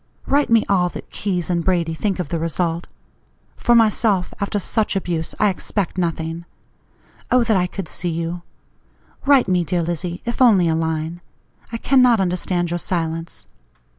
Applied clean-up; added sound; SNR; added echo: none; none; none; none.